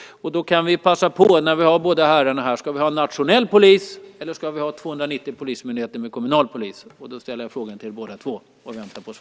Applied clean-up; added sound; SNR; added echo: none; none; none; none.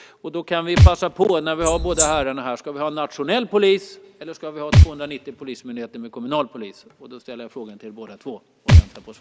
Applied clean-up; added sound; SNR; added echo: none; Wild animals + Thump, thud; -3 dB; none.